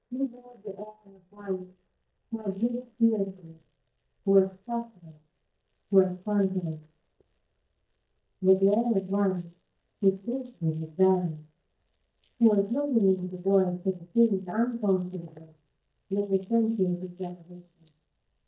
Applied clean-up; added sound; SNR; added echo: neural mask model DeepFilterNet 3.